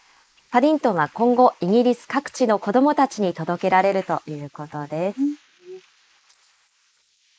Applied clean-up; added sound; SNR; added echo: neural mask model Resemble Enhance denoiser.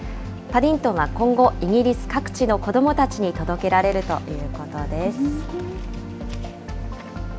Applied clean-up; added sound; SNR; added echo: none; none; none; none.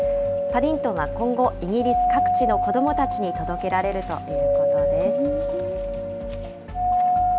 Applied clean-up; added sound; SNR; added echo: none; Doorbell; -3 dB; none.